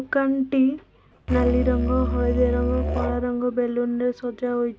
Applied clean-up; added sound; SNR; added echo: none; Musical instrument; 2 dB; none.